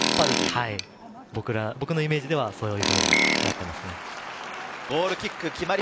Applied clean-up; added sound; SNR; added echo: none; Tools; 2 dB; none.